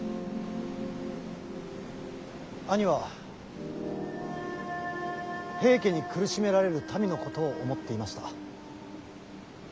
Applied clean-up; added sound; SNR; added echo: none; none; none; none.